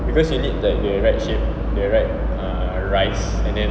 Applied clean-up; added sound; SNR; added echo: none; none; none; none.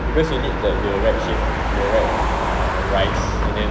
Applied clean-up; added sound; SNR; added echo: none; Motor vehicle (road); 4 dB; none.